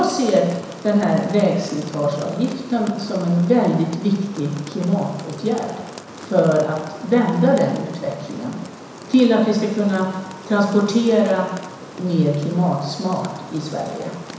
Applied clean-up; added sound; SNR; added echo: none; Rain; 17 dB; reverberation time 1.0 s.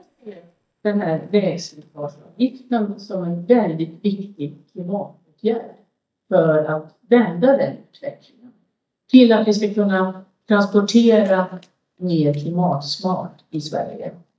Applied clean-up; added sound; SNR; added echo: neural mask model DeepFilterNet 3.